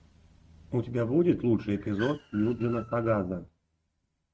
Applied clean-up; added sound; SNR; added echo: neural mask model RNNoise.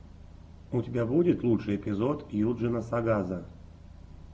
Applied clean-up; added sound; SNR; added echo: none; none; none; none.